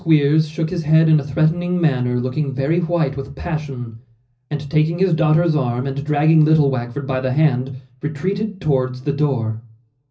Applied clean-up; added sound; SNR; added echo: none; none; none; reverberation time 0.4 s.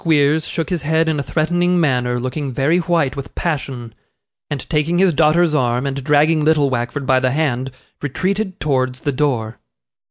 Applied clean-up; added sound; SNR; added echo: none; none; none; none.